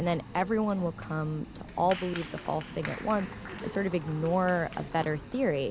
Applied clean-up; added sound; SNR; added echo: none; Applause; 12 dB; none.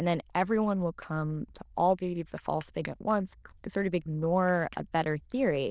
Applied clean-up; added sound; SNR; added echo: neural diffusion model UNIVERSE++.